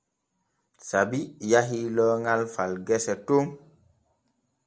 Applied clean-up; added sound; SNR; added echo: none; none; none; none.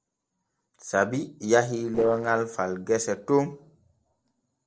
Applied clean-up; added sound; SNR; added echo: neural separator model SepFormer DNS4.